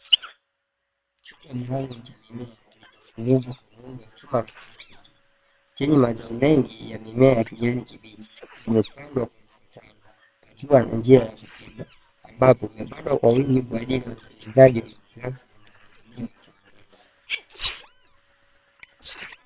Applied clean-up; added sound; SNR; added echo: neural separator model SepFormer WHAM!.